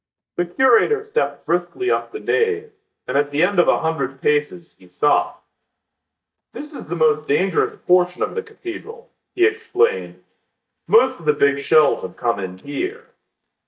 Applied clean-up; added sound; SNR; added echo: neural mask model DeepFilterNet 3.